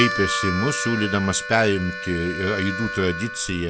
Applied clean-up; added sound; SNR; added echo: none; Harmonica; 5 dB; none.